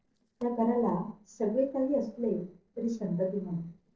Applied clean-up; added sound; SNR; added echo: neural separator model SepFormer DNS4.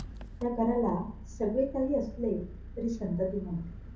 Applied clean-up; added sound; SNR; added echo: none; Engine; 12 dB; reverberation time 0.6 s.